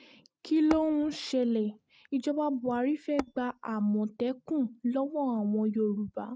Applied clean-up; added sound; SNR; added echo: neural mask model RNNoise.